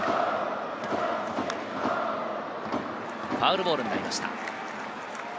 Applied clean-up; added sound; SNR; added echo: none; none; none; none.